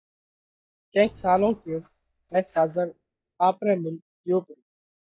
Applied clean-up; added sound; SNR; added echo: neural mask model DeepFilterNet 3.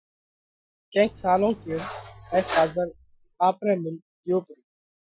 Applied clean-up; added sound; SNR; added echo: classical method Wiener filter.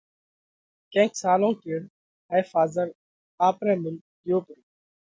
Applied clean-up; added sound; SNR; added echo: none; none; none; none.